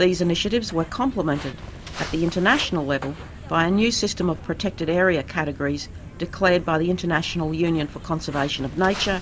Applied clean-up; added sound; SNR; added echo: none; Walk, footsteps; 13 dB; none.